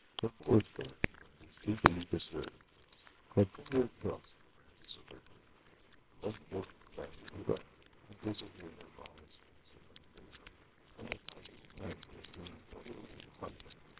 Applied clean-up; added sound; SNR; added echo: neural separator model SepFormer WHAMR!.